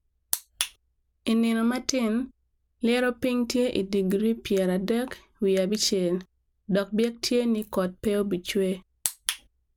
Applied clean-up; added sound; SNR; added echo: none; none; none; none.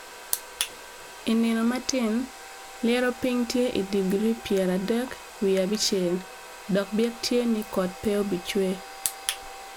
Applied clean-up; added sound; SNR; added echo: none; Domestic sounds, home sounds; 15 dB; none.